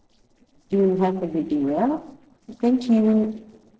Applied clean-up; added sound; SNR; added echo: neural separator model SepFormer DNS4.